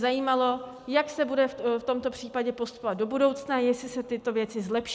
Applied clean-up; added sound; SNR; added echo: none; none; none; none.